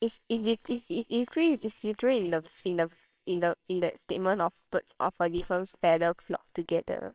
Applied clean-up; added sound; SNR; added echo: neural separator model SepFormer WHAMR!.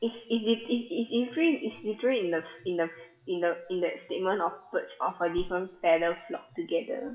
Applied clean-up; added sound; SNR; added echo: classical method WPE with log-MMSE.